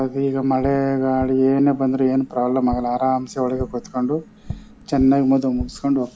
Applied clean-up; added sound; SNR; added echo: none; Tap; 16 dB; none.